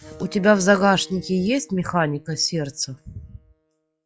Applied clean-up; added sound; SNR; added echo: classical method log-MMSE.